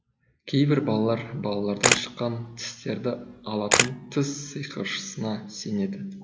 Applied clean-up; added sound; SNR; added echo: none; Camera; 0 dB; none.